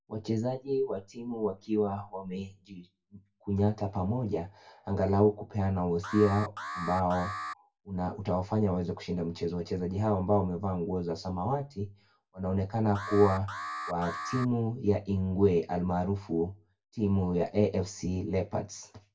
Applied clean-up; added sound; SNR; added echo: none; Alarm; 8 dB; reverberation time 0.2 s.